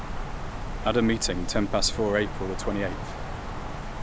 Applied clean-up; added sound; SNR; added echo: none; Wind; 3 dB; none.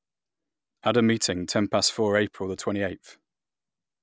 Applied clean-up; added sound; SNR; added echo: none; none; none; none.